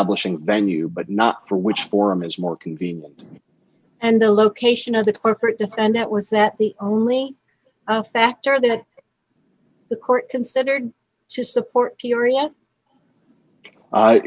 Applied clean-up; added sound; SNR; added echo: none; none; none; none.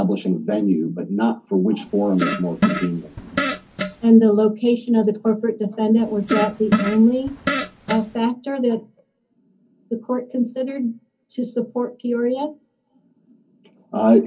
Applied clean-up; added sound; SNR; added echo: none; Fart; 4 dB; reverberation time 0.4 s.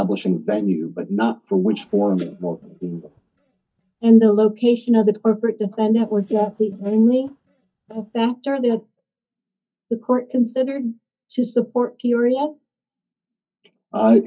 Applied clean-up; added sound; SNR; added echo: neural mask model DeepFilterNet 3.